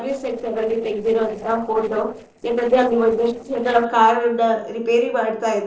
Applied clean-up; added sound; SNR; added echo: neural separator model SepFormer DNS4.